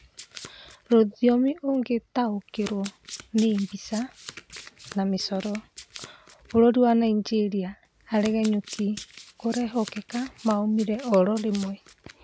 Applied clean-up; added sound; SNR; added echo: none; Domestic sounds, home sounds; 18 dB; none.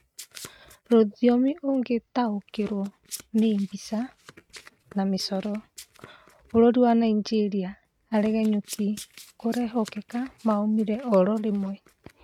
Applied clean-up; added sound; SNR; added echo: neural mask model RNNoise.